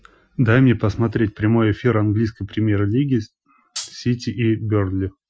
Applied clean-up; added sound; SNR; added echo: classical method Wiener filter.